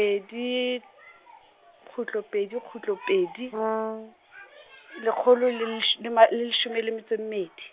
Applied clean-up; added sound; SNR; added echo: none; Brass instrument; 5 dB; none.